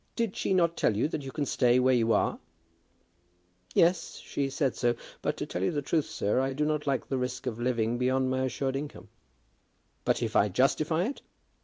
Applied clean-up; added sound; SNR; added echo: none; none; none; none.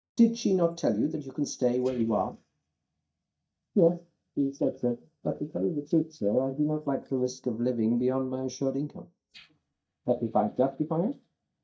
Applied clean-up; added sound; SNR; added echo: neural mask model DeepFilterNet 3.